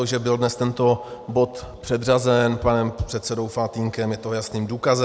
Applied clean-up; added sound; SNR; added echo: none; none; none; none.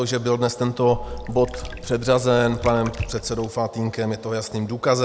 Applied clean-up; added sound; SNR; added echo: none; Water / Liquid; 13 dB; none.